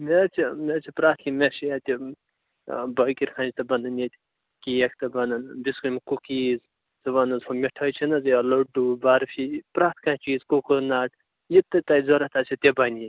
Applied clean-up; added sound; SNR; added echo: none; none; none; none.